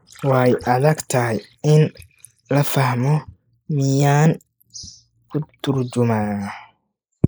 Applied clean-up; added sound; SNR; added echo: neural mask model Resemble Enhance denoiser.